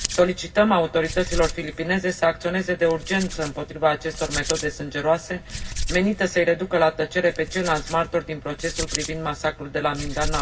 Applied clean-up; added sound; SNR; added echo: none; Hands; 9 dB; reverberation time 0.4 s.